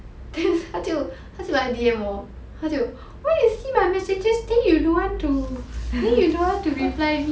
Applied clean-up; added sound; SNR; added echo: none; none; none; none.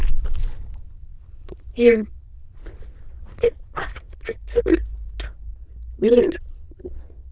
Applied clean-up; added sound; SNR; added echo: neural diffusion model UNIVERSE++.